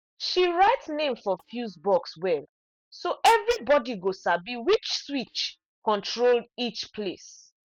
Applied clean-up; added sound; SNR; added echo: neural mask model DeepFilterNet 3.